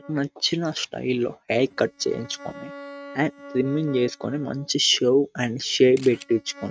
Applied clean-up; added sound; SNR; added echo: neural mask model RNNoise.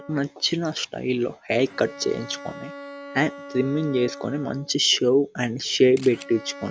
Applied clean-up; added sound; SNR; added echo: none; Camera + Bowed string instrument; 17 dB; none.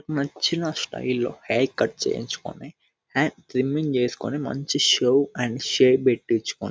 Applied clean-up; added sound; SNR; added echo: none; none; none; none.